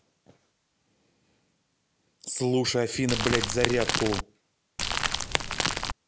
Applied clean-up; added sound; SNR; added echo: none; Crumpling, crinkling / Crackle; -2 dB; none.